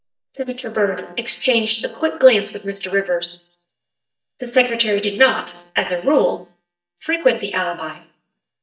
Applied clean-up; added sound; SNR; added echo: neural mask model DeepFilterNet 3.